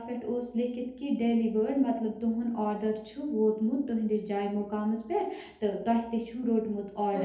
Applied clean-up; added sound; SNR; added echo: none; none; none; reverberation time 2.2 s.